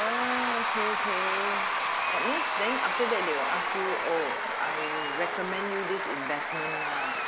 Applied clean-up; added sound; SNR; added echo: none; Applause / Crowd / Cheering; -4 dB; none.